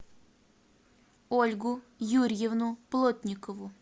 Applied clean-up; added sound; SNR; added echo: none; none; none; none.